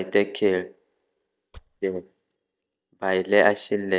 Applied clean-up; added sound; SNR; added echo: neural mask model DeepFilterNet 3.